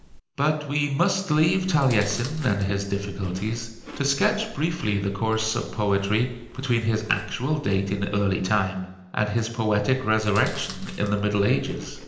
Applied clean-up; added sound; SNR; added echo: none; Chewing, mastication; 16 dB; reverberation time 0.8 s.